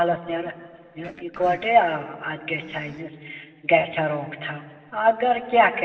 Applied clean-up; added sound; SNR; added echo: neural separator model SepFormer DNS4.